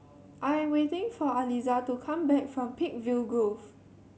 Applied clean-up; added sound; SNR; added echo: none; none; none; none.